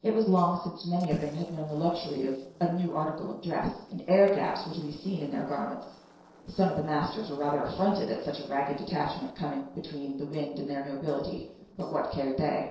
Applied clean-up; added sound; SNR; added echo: neural separator model SepFormer DNS4.